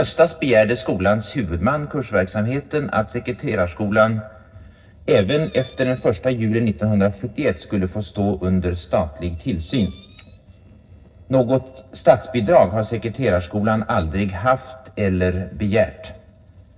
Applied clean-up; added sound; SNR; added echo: neural separator model SepFormer DNS4.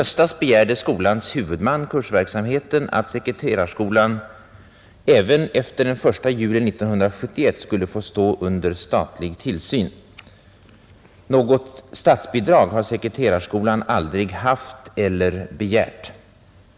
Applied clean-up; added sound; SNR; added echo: none; none; none; none.